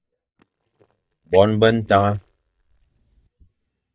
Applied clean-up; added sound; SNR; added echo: neural mask model DeepFilterNet 3.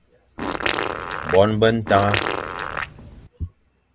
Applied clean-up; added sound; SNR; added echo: none; Fart; 4 dB; none.